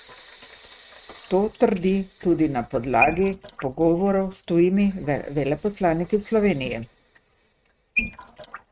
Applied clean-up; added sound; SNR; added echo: neural mask model RNNoise.